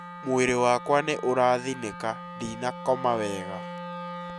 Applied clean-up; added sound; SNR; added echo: none; Wind instrument, woodwind instrument; 11 dB; none.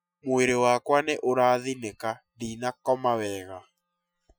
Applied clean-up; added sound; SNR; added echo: classical method Wiener filter.